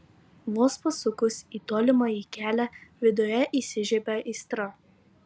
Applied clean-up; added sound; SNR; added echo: none; none; none; none.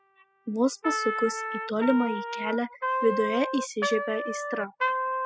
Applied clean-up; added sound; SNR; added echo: classical method spectral subtraction.